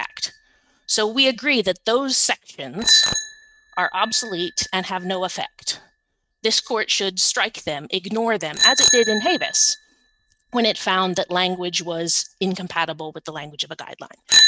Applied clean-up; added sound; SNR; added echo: neural mask model RNNoise.